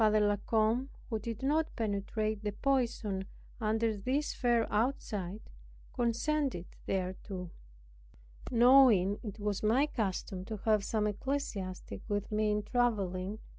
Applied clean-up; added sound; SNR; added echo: none; none; none; none.